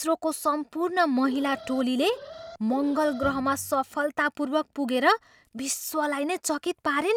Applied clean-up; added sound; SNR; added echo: none; Bowed string instrument + Alarm; 17 dB; none.